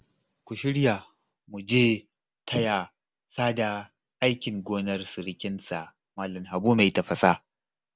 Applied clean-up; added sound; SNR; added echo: none; none; none; none.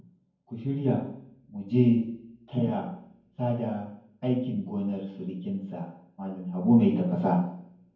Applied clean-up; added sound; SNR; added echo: none; none; none; reverberation time 0.9 s.